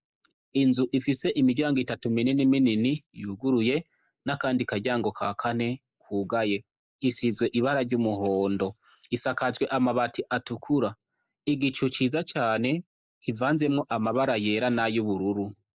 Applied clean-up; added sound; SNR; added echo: neural mask model Resemble Enhance denoiser.